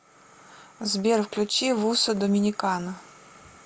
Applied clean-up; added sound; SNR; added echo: none; none; none; none.